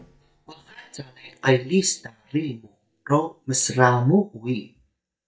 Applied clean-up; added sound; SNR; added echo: neural mask model DeepFilterNet 3.